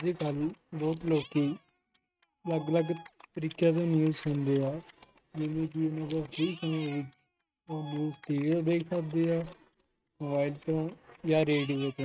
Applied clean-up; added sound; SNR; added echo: neural mask model RNNoise.